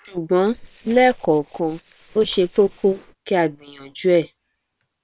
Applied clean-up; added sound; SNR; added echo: neural separator model SepFormer WHAM!.